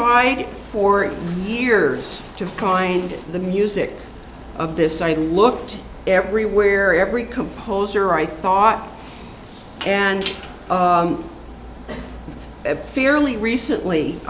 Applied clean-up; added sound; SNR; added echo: none; none; none; none.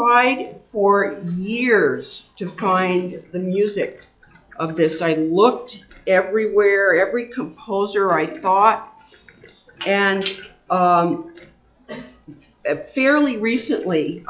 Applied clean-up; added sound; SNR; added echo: classical method log-MMSE.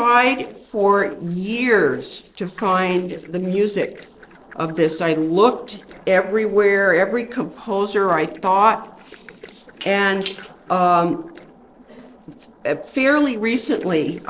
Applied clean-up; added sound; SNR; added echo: neural separator model SepFormer DNS4.